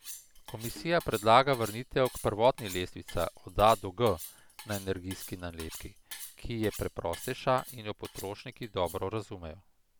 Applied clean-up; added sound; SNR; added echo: none; Cutlery, silverware; 17 dB; none.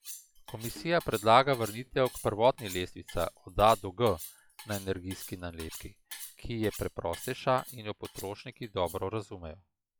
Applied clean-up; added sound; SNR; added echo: classical method log-MMSE.